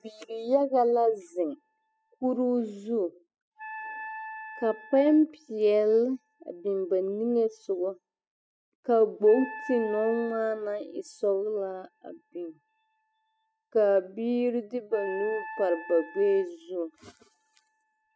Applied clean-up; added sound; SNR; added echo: classical method spectral subtraction.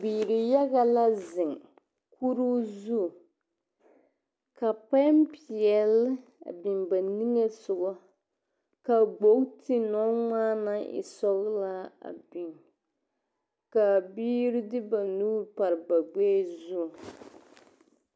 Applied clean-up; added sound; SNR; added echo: none; none; none; none.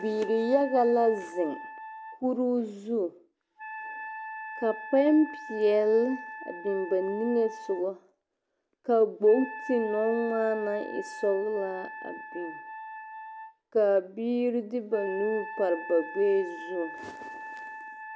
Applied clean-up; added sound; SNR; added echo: none; Wind instrument, woodwind instrument; 13 dB; none.